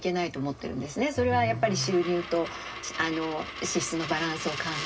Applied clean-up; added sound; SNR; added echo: none; Coin (dropping); 11 dB; reverberation time 0.4 s.